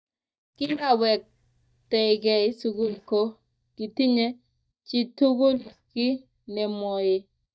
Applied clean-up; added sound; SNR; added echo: neural mask model DeepFilterNet 3.